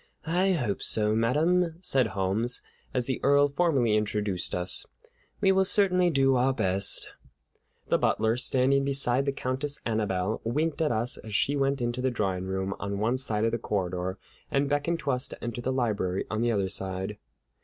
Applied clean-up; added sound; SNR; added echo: none; none; none; none.